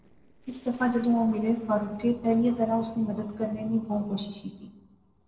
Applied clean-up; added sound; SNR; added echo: neural separator model SepFormer DNS4.